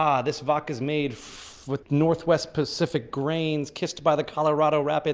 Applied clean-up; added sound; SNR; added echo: none; none; none; none.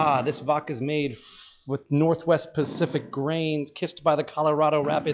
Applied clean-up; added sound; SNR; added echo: classical method log-MMSE.